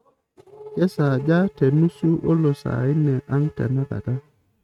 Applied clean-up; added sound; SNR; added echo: neural mask model RNNoise.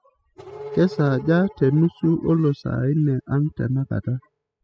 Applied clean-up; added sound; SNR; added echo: classical method spectral subtraction.